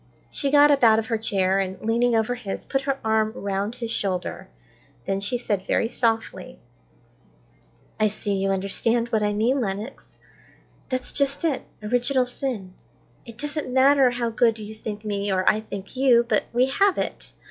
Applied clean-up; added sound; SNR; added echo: classical method log-MMSE.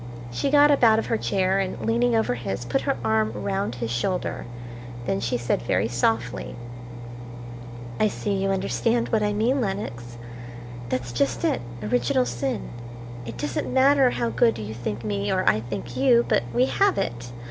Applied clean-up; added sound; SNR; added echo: none; Engine; 9 dB; none.